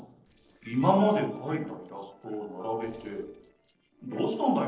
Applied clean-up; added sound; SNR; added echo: neural separator model SepFormer DNS4.